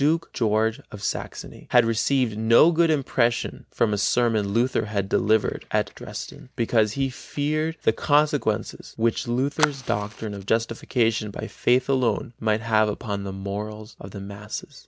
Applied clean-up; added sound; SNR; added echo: none; Fire; 19 dB; none.